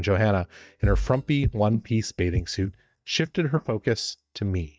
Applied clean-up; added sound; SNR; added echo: neural mask model DeepFilterNet 3.